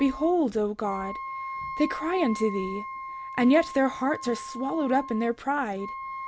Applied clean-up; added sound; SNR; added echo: none; Wind instrument, woodwind instrument; 11 dB; none.